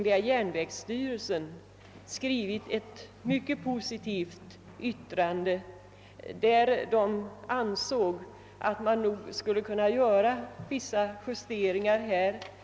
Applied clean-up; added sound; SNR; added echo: none; none; none; none.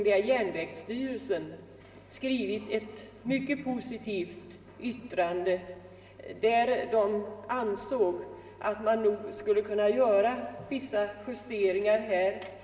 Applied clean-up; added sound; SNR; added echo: none; none; none; reverberation time 1.8 s.